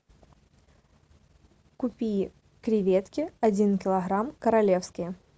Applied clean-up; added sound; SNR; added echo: none; none; none; none.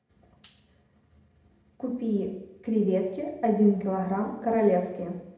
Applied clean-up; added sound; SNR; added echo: none; Tambourine; 15 dB; reverberation time 0.8 s.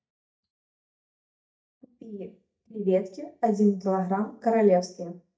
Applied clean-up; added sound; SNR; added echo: neural mask model DeepFilterNet 3.